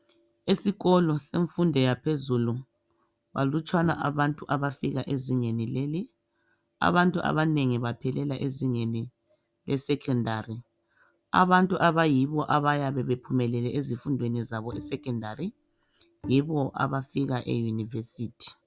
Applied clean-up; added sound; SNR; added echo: none; Bowed string instrument; 18 dB; none.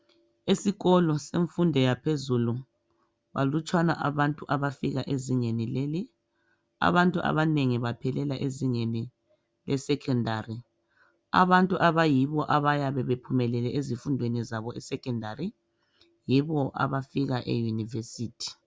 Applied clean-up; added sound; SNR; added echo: none; none; none; none.